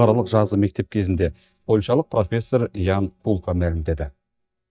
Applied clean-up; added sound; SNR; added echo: neural mask model DeepFilterNet 3.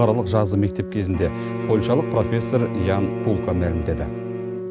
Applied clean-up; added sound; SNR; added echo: none; Bowed string instrument + Organ; 5 dB; none.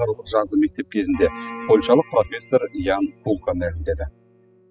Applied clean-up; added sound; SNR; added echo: classical method spectral subtraction.